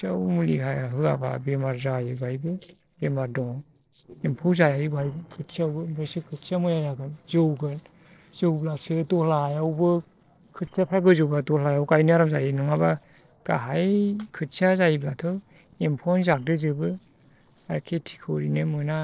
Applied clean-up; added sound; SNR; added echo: neural separator model SepFormer DNS4.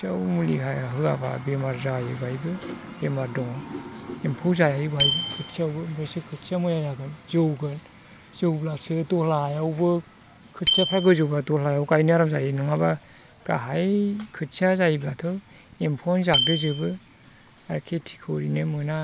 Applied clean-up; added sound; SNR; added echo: none; Bicycle bell; 10 dB; none.